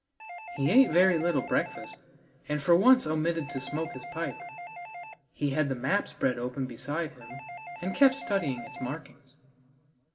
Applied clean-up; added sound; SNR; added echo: none; Doorbell; 14 dB; reverberation time 1.5 s.